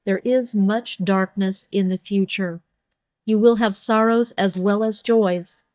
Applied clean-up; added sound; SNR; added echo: neural mask model DeepFilterNet 3.